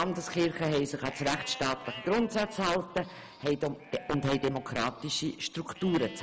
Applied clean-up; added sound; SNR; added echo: none; Livestock, farm animals, working animals; 17 dB; none.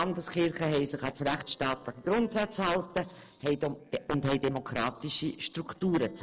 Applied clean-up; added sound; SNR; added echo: neural separator model SepFormer DNS4.